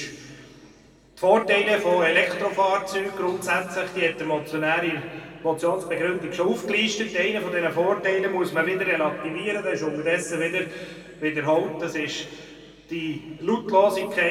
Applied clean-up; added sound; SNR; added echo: none; none; none; reverberation time 1.9 s.